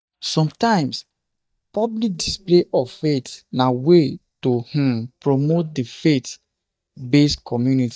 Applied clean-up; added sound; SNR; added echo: neural mask model DeepFilterNet 3.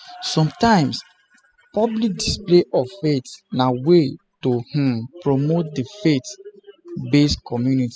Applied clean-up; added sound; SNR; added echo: classical method spectral subtraction.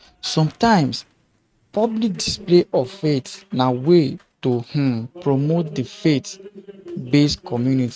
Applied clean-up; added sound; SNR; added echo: neural mask model RNNoise.